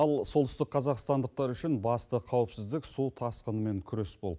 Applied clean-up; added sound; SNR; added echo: none; none; none; none.